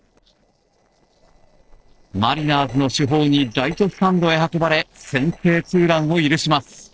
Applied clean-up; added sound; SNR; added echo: neural separator model SepFormer DNS4.